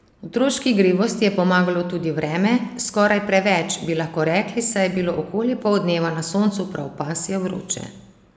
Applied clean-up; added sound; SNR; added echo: none; none; none; none.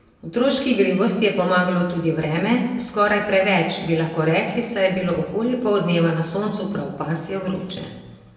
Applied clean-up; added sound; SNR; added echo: none; none; none; reverberation time 1.0 s.